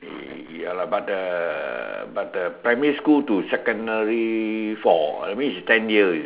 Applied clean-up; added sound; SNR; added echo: none; none; none; none.